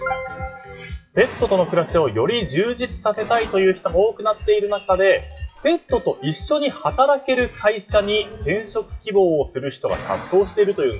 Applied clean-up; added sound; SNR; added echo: classical method WPE with log-MMSE.